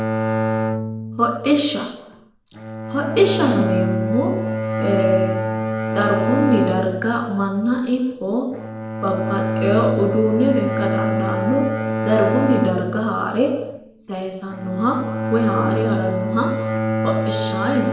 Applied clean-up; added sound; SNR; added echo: none; Bowed string instrument; 2 dB; reverberation time 0.8 s.